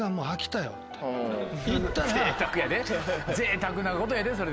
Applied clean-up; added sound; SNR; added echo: none; Organ + Idling / Engine starting / Car; 12 dB; none.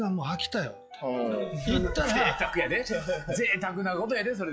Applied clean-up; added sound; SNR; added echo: classical method log-MMSE.